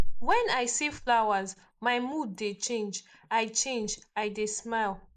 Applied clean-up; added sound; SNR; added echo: neural mask model Resemble Enhance denoiser.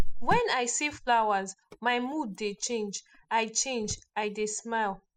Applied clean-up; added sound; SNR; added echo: classical method spectral subtraction.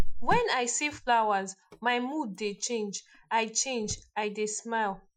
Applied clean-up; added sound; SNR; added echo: classical method Wiener filter.